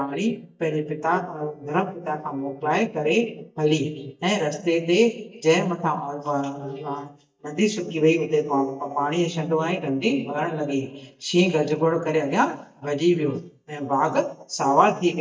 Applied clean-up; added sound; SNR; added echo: neural mask model DeepFilterNet 3.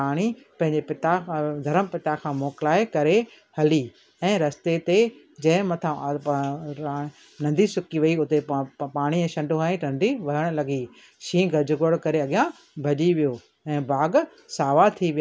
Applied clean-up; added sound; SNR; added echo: none; none; none; none.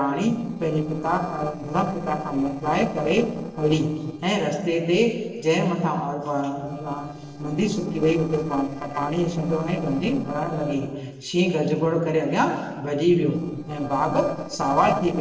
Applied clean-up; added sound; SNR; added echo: neural separator model SepFormer DNS4.